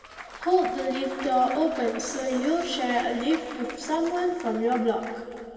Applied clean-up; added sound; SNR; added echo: none; Applause / Cheering / Clapping; 15 dB; reverberation time 2.6 s.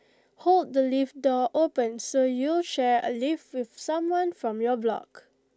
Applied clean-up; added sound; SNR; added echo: none; none; none; none.